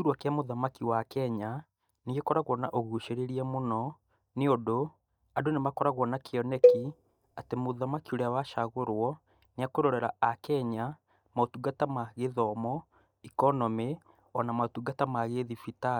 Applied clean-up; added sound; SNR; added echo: neural mask model DeepFilterNet 3.